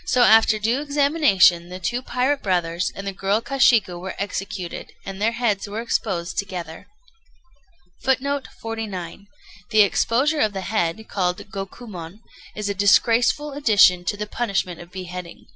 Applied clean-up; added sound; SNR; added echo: none; none; none; none.